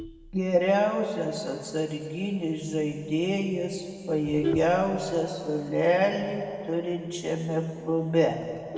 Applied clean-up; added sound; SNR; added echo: none; Vehicle horn, car horn, honking; 14 dB; reverberation time 2.1 s.